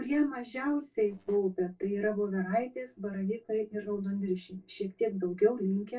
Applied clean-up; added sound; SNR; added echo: neural separator model SepFormer DNS4.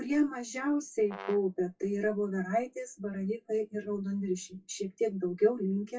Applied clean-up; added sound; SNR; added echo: classical method WPE with log-MMSE.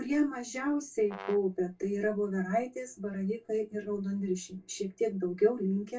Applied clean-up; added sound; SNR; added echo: none; Brass instrument; 16 dB; reverberation time 0.2 s.